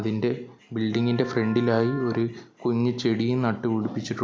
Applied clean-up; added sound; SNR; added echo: none; Wind instrument, woodwind instrument; 17 dB; none.